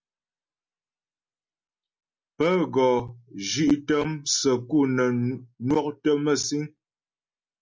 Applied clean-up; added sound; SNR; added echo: none; none; none; none.